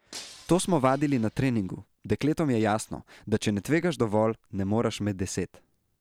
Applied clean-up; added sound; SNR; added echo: none; Shatter; 20 dB; none.